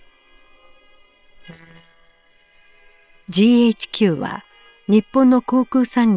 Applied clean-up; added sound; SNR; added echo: neural separator model SepFormer WHAM!.